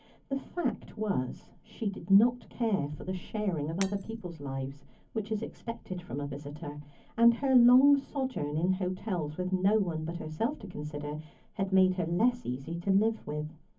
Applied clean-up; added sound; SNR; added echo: none; Shatter; 19 dB; reverberation time 0.3 s.